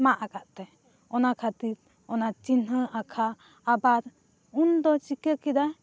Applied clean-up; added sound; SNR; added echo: none; none; none; none.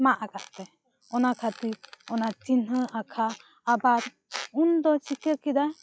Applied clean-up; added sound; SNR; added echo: classical method log-MMSE.